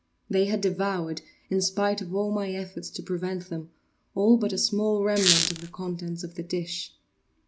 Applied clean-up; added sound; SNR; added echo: none; Squeak; -2 dB; none.